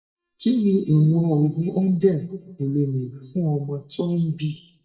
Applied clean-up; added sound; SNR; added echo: neural mask model DeepFilterNet 3.